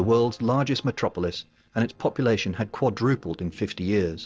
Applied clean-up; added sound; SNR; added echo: neural separator model SepFormer DNS4.